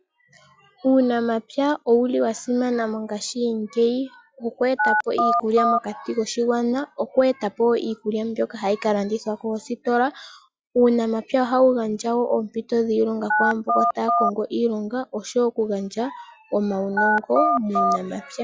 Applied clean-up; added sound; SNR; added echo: classical method log-MMSE.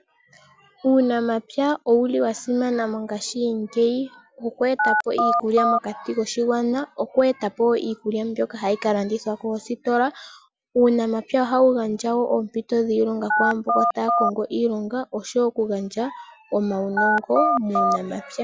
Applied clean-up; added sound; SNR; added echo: none; Telephone; -2 dB; none.